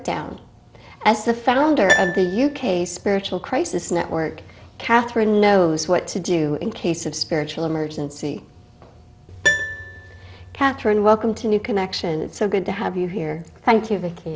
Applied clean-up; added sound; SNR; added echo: none; Piano; 11 dB; none.